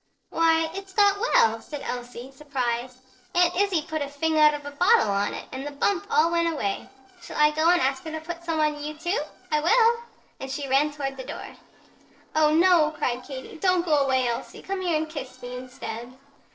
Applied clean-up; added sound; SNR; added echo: neural separator model SepFormer DNS4.